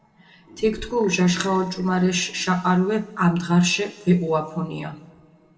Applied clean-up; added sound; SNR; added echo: none; Burping, eructation; 19 dB; reverberation time 1.6 s.